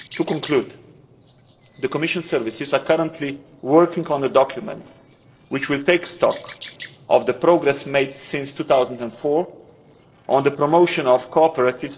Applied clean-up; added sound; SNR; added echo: neural separator model SepFormer DNS4.